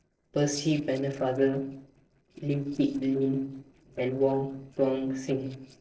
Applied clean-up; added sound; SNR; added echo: neural separator model SepFormer DNS4.